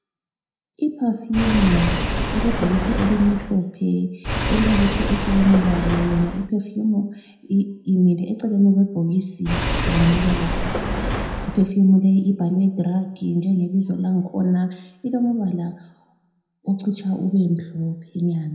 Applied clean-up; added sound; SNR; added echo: none; Engine / Car; 2 dB; reverberation time 0.7 s.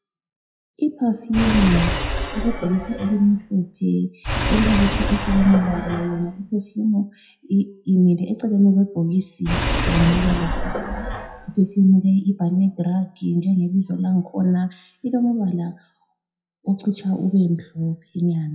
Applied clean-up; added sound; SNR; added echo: classical method WPE with log-MMSE.